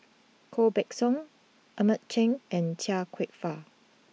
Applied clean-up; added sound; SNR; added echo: none; none; none; none.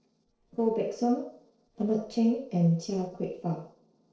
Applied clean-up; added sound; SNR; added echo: neural separator model SepFormer DNS4.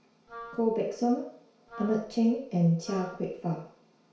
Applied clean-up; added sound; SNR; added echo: none; Wind instrument, woodwind instrument; 18 dB; reverberation time 0.6 s.